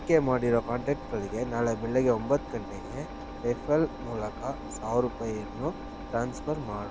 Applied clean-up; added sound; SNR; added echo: none; Engine; 10 dB; none.